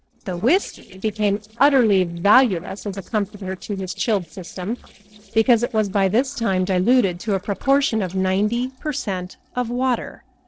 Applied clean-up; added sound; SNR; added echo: neural separator model SepFormer DNS4.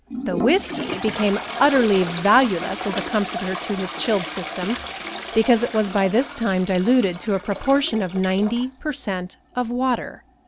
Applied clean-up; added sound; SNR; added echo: none; Toilet flush; 9 dB; none.